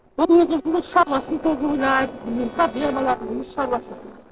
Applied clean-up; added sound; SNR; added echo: neural separator model SepFormer DNS4.